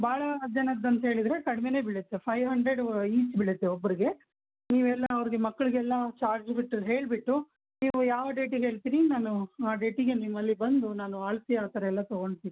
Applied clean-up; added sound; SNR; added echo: none; none; none; none.